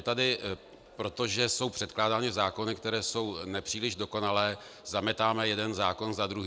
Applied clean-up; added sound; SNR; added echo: none; none; none; none.